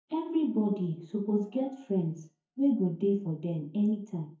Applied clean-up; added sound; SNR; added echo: neural mask model DeepFilterNet 3.